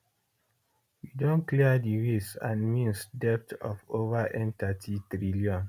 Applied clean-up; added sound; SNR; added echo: none; none; none; none.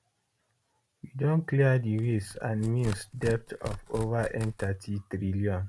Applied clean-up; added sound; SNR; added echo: none; Tearing; 14 dB; none.